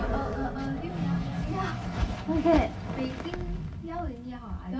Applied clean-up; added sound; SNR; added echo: none; Animal; 3 dB; reverberation time 0.5 s.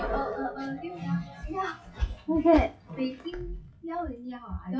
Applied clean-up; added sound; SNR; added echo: classical method WPE with log-MMSE.